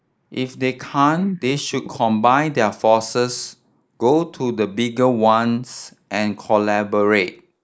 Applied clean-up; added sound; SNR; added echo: neural mask model Resemble Enhance denoiser.